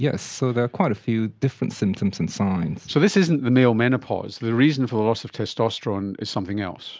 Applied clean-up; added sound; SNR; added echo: none; none; none; none.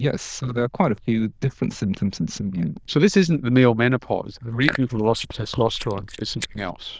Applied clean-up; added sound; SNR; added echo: neural diffusion model UNIVERSE++.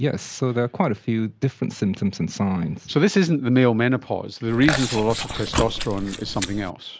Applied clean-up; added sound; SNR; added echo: none; Chewing, mastication; 6 dB; none.